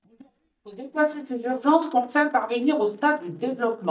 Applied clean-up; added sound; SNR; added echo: neural mask model DeepFilterNet 3.